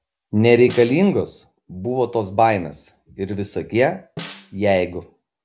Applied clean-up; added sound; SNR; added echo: none; Snare drum; 18 dB; none.